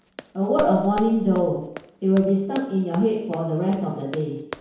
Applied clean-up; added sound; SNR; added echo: none; Run; 17 dB; reverberation time 1.0 s.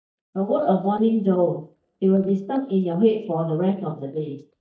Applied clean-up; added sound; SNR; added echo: neural mask model DeepFilterNet 3.